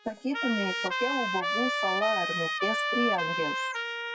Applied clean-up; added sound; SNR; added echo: classical method WPE with log-MMSE.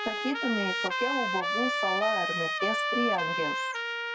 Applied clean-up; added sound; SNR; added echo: none; Trumpet; -2 dB; reverberation time 0.1 s.